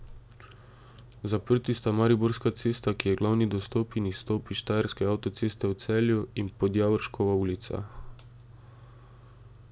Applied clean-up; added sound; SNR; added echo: none; none; none; none.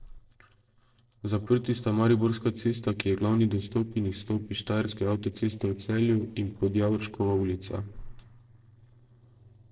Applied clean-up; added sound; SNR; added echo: neural separator model SepFormer DNS4.